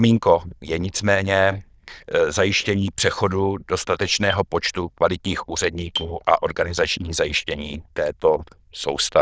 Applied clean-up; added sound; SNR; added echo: neural diffusion model UNIVERSE++.